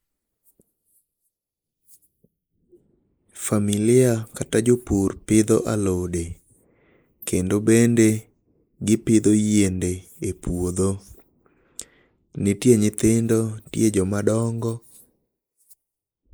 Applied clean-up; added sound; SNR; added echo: neural mask model Resemble Enhance denoiser.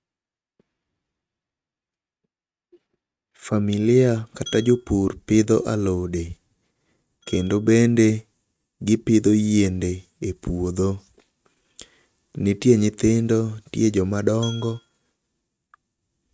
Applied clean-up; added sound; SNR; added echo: neural mask model RNNoise.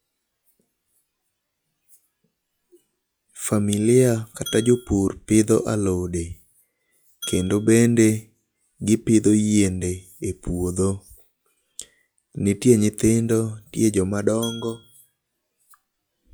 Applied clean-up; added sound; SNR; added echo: classical method log-MMSE.